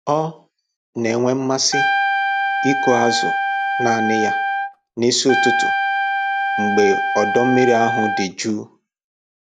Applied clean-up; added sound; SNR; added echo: none; Trumpet; -1 dB; none.